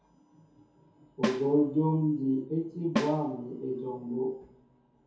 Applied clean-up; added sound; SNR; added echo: none; Snare drum; 7 dB; reverberation time 0.6 s.